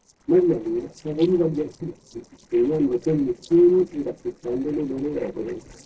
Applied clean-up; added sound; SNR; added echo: neural separator model SepFormer DNS4.